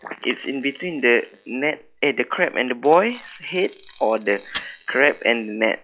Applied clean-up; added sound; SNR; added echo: classical method log-MMSE.